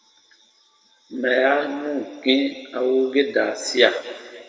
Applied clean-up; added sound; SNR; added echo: none; none; none; reverberation time 1.7 s.